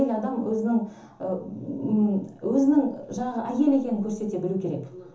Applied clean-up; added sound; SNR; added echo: none; none; none; reverberation time 0.7 s.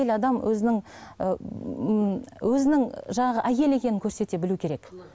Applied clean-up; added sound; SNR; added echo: none; none; none; none.